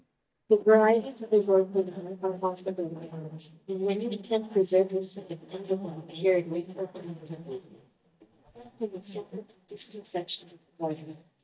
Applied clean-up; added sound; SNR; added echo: neural mask model DeepFilterNet 3.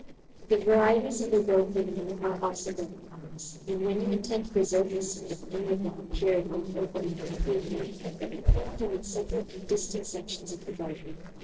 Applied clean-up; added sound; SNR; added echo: neural separator model SepFormer DNS4.